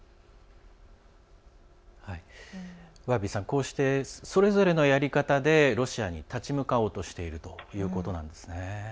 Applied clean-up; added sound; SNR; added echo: none; none; none; none.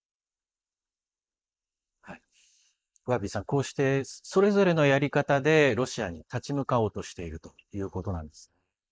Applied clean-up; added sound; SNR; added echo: neural mask model Resemble Enhance denoiser.